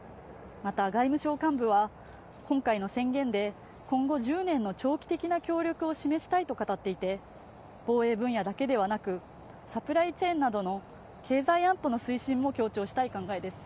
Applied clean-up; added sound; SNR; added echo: none; none; none; none.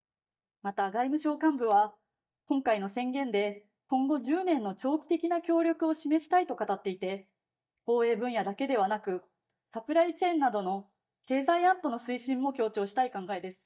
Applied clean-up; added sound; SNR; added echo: neural mask model DeepFilterNet 3.